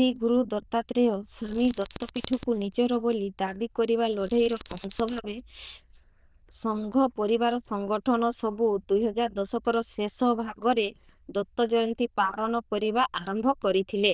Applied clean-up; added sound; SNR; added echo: neural diffusion model UNIVERSE++.